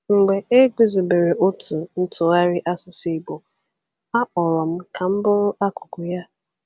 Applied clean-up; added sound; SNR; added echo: none; none; none; none.